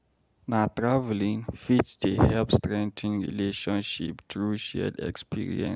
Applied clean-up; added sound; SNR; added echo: none; none; none; none.